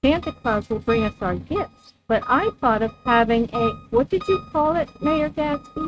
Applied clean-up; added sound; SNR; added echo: neural mask model RNNoise.